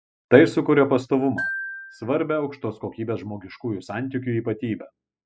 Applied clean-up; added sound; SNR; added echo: classical method spectral subtraction.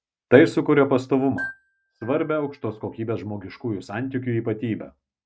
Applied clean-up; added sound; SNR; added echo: neural mask model RNNoise.